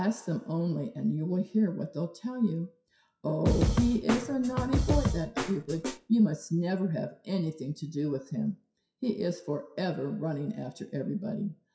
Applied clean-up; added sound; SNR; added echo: classical method WPE with log-MMSE.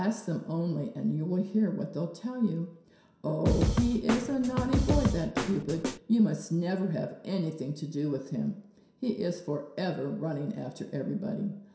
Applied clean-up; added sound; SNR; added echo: none; Snare drum / Drum kit; -1 dB; reverberation time 0.7 s.